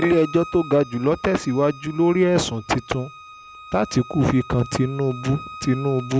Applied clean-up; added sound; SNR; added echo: none; Bowed string instrument; 18 dB; none.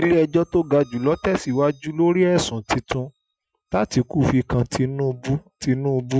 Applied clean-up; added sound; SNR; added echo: classical method Wiener filter.